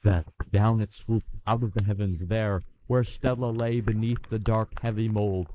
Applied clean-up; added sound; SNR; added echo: neural mask model Resemble Enhance denoiser.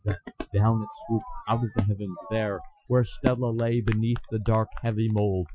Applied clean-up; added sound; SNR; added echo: classical method Wiener filter.